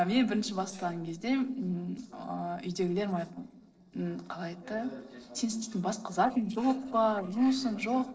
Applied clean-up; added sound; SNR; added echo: neural separator model SepFormer DNS4.